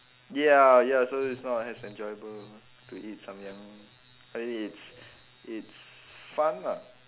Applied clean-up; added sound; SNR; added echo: none; none; none; none.